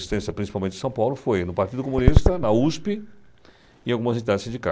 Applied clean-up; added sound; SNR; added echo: none; none; none; none.